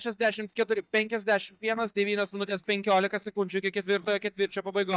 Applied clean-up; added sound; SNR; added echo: neural mask model DeepFilterNet 3.